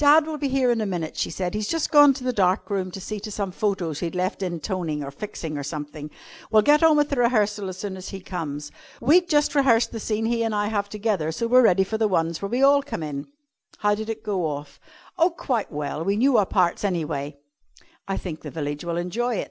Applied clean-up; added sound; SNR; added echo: none; none; none; none.